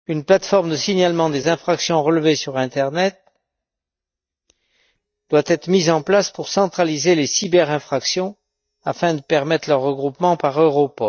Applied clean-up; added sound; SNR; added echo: neural mask model DeepFilterNet 3.